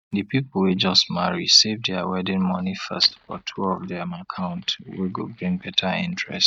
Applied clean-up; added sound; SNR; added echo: neural mask model DeepFilterNet 3.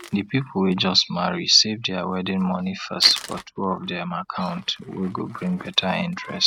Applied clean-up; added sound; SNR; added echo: neural mask model RNNoise.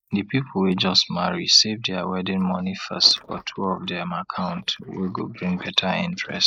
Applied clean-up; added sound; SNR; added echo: neural mask model Resemble Enhance denoiser.